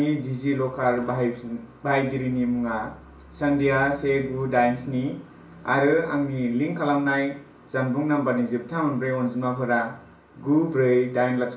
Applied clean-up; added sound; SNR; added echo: none; none; none; reverberation time 0.4 s.